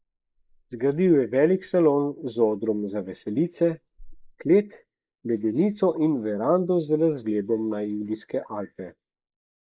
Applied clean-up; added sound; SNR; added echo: neural mask model Resemble Enhance denoiser.